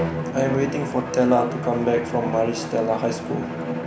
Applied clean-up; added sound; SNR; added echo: none; Bowed string instrument; 5 dB; none.